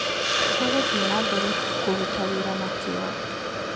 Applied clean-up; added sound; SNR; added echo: none; Hiss; -5 dB; none.